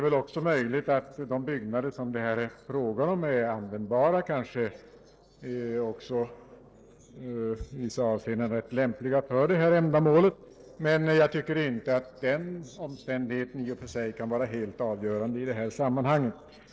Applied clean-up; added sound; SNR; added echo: neural separator model SepFormer DNS4.